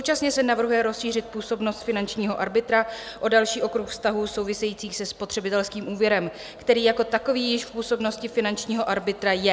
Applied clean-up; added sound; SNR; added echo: none; none; none; none.